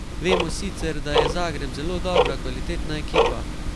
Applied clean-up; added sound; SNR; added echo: none; Tick-tock; -5 dB; none.